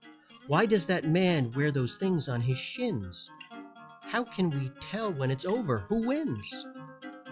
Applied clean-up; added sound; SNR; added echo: classical method log-MMSE.